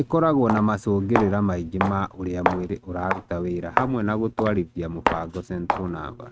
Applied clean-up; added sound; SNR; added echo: neural mask model RNNoise.